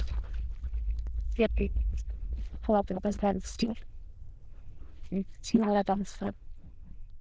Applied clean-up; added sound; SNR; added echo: neural diffusion model UNIVERSE++.